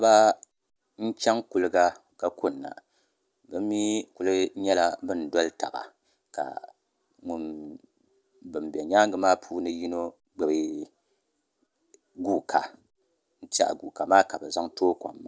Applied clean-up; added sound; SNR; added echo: none; none; none; none.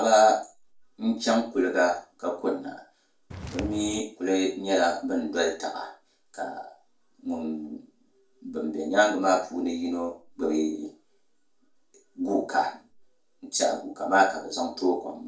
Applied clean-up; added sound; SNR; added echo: none; Walk, footsteps; 10 dB; reverberation time 0.3 s.